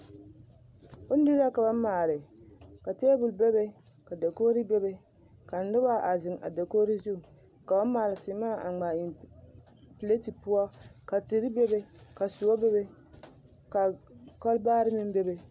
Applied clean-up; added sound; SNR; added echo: none; none; none; none.